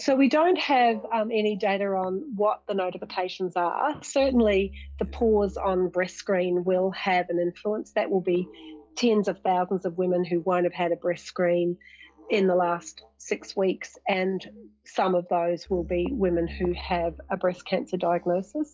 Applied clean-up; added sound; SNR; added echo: classical method log-MMSE.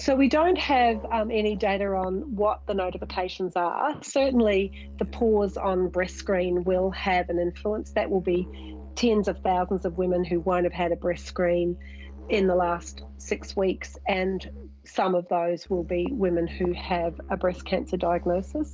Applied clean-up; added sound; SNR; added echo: none; Musical instrument; 15 dB; none.